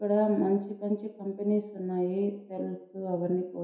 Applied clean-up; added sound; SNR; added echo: none; none; none; reverberation time 0.7 s.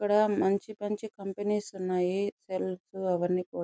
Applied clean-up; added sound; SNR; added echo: none; none; none; none.